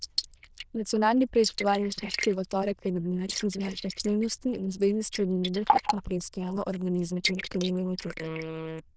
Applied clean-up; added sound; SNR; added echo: neural diffusion model UNIVERSE++.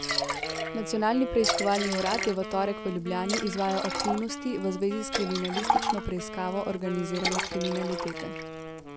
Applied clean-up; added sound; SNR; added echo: none; Wind instrument, woodwind instrument + Liquid; 2 dB; none.